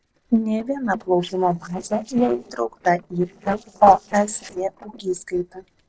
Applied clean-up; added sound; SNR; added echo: neural separator model SepFormer DNS4.